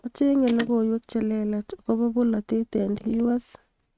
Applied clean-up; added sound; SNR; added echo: neural mask model RNNoise.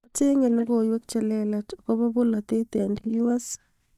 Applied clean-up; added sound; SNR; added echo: neural mask model DeepFilterNet 3.